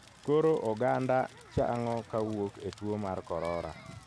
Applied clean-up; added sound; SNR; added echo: none; Crackle; 19 dB; none.